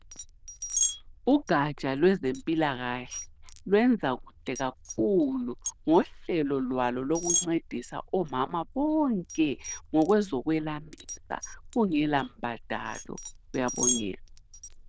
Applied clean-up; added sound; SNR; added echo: neural diffusion model UNIVERSE++.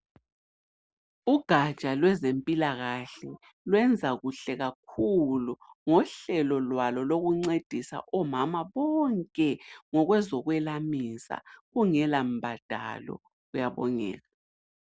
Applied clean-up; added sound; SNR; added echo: none; none; none; none.